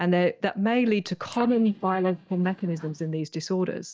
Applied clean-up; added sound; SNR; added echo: neural mask model DeepFilterNet 3.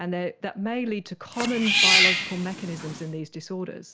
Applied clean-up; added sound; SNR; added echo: none; Cat; -5 dB; none.